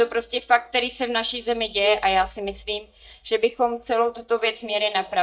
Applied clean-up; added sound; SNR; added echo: neural mask model DeepFilterNet 3.